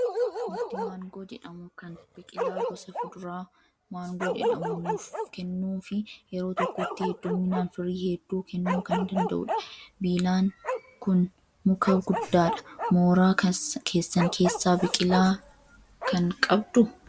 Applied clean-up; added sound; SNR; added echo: none; Bark; 7 dB; none.